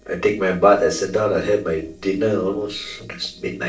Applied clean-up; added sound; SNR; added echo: neural separator model SepFormer DNS4.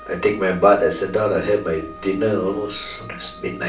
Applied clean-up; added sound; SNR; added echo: none; Wind instrument, woodwind instrument; 19 dB; reverberation time 0.4 s.